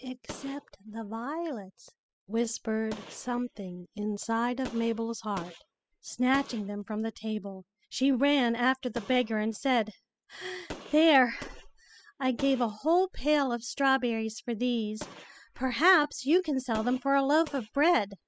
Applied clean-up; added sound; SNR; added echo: classical method spectral subtraction.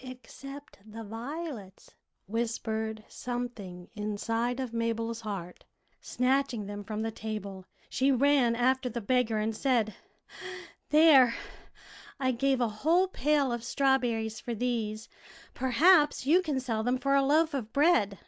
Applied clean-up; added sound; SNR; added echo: none; none; none; none.